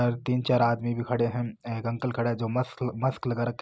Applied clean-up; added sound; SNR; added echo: none; none; none; none.